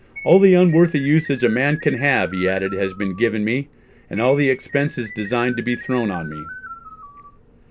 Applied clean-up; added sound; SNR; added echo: none; Keyboard (musical); 16 dB; none.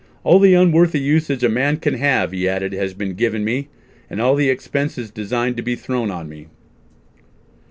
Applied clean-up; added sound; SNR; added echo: none; none; none; none.